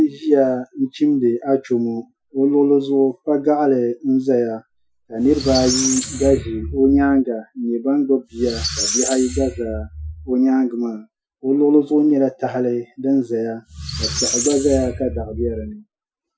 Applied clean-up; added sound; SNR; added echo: classical method Wiener filter.